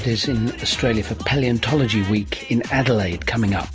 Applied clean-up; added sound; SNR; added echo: none; none; none; none.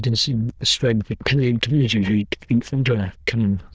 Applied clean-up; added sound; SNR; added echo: neural diffusion model UNIVERSE++.